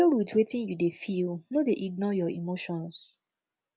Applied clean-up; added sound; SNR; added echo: none; none; none; none.